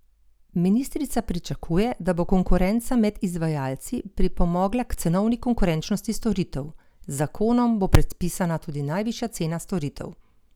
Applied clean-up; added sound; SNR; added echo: none; none; none; none.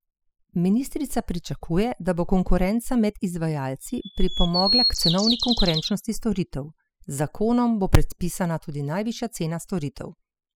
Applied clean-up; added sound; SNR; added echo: classical method spectral subtraction.